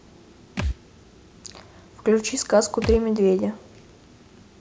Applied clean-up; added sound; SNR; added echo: none; Thump, thud; 8 dB; none.